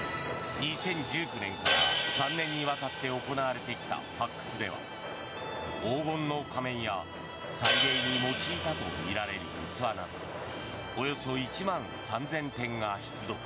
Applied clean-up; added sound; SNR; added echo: none; Hi-hat; -3 dB; none.